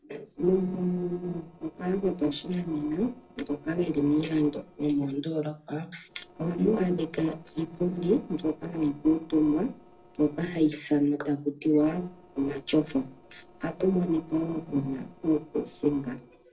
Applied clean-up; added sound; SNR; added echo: neural separator model SepFormer DNS4.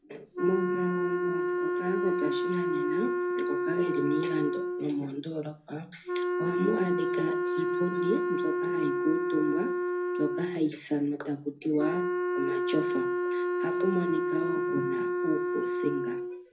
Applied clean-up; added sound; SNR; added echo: none; Wind instrument, woodwind instrument; -2 dB; reverberation time 0.3 s.